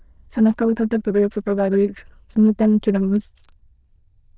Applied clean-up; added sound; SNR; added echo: neural diffusion model UNIVERSE++.